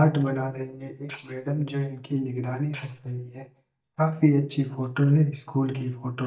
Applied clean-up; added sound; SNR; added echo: neural mask model DeepFilterNet 3.